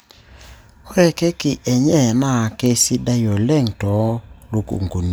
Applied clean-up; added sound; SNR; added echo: none; none; none; none.